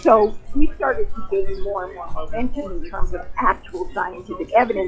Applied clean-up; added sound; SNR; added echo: classical method log-MMSE.